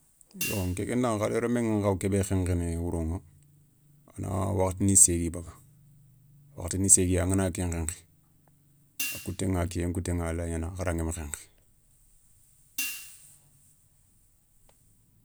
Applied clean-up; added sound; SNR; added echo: none; Hi-hat; 11 dB; none.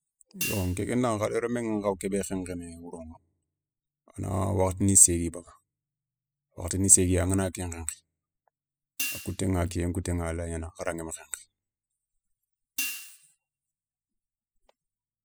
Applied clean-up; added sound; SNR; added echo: classical method spectral subtraction.